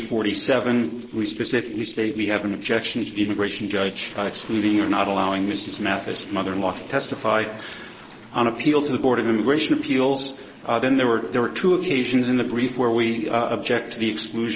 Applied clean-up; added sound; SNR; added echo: neural separator model SepFormer DNS4.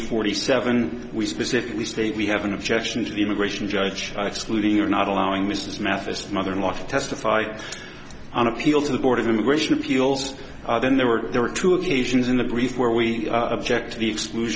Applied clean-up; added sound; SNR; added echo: none; none; none; none.